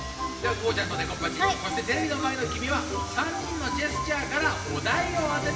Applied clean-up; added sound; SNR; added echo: none; Sawing; 13 dB; reverberation time 2.7 s.